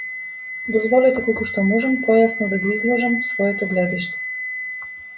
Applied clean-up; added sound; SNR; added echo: none; Wind instrument, woodwind instrument; 7 dB; none.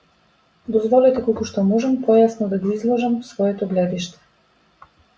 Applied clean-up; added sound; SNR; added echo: none; none; none; none.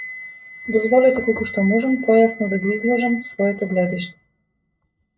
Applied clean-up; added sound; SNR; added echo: neural mask model RNNoise.